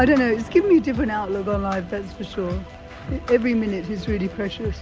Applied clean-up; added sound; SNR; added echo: none; none; none; none.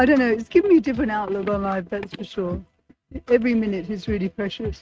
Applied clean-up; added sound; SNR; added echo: neural mask model RNNoise.